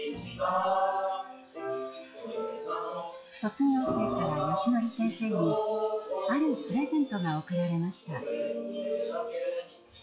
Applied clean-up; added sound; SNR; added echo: classical method log-MMSE.